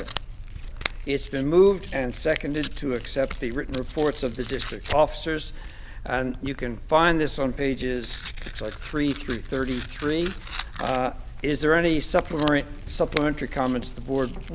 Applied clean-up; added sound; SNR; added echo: none; Tearing; 8 dB; none.